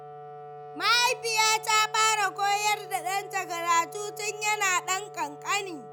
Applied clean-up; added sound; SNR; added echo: none; Wind instrument, woodwind instrument; 15 dB; none.